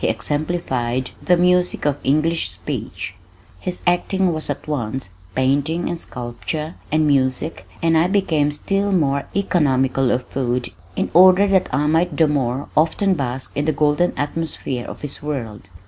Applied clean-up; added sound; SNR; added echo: none; none; none; none.